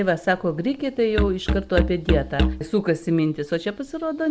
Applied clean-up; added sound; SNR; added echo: none; Musical instrument; 1 dB; none.